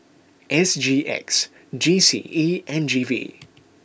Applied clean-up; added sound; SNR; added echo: none; none; none; none.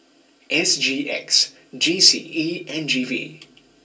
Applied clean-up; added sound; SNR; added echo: none; none; none; reverberation time 0.2 s.